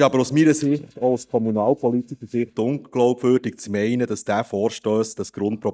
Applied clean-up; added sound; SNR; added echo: neural mask model DeepFilterNet 3.